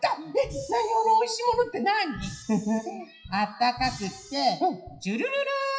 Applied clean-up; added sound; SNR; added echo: classical method WPE with log-MMSE.